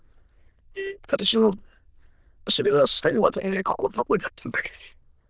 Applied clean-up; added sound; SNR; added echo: neural diffusion model UNIVERSE++.